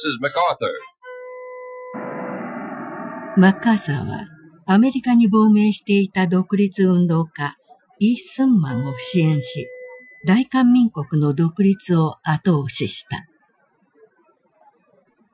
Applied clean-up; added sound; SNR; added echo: classical method Wiener filter.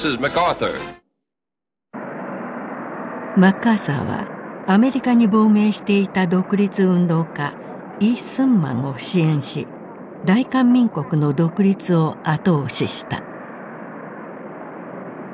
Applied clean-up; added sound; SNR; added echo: none; none; none; none.